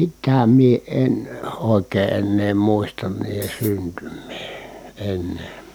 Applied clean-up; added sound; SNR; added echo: none; Hi-hat; 18 dB; none.